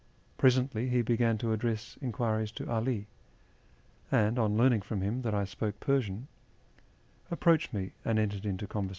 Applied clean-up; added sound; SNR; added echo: none; none; none; none.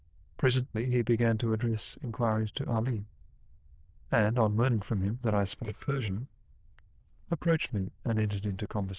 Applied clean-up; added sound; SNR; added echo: neural diffusion model UNIVERSE++.